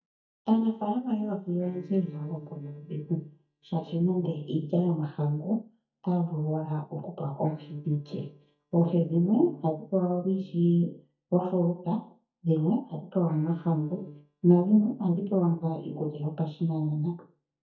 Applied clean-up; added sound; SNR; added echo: neural mask model DeepFilterNet 3.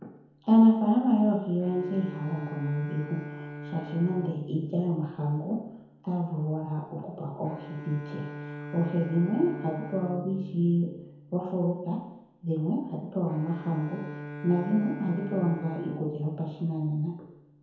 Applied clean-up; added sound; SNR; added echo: none; Bowed string instrument; 13 dB; reverberation time 0.9 s.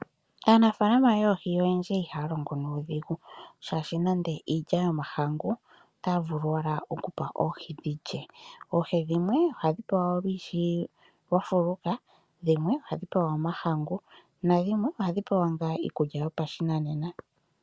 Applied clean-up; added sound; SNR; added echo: none; none; none; none.